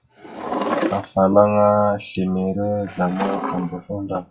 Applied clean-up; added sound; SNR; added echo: classical method WPE with log-MMSE.